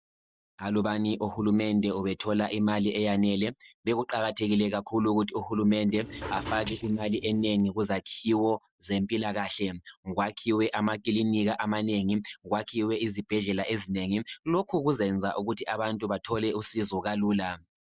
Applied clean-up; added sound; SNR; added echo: neural mask model DeepFilterNet 3.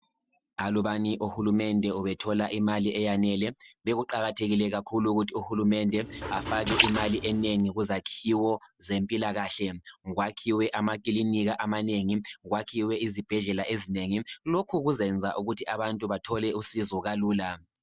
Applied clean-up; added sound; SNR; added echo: none; Liquid; 3 dB; none.